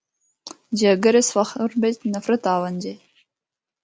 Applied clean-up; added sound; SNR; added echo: none; none; none; none.